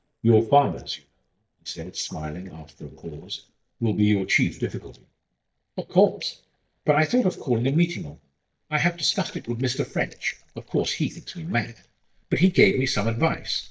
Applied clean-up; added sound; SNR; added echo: neural mask model DeepFilterNet 3.